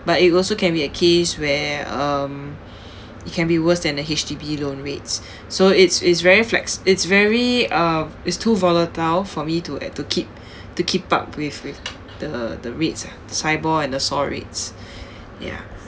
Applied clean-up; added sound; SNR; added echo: none; none; none; none.